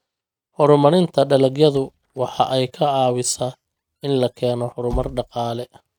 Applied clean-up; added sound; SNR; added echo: neural mask model RNNoise.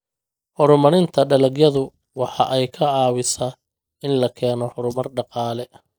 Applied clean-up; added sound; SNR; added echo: neural mask model DeepFilterNet 3.